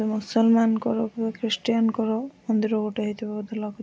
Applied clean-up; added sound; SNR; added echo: none; none; none; none.